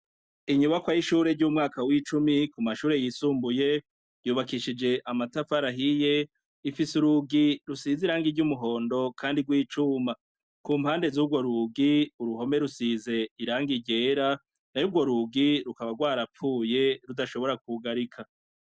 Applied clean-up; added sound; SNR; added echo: none; none; none; none.